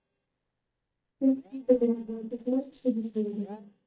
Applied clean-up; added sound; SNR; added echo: neural mask model DeepFilterNet 3.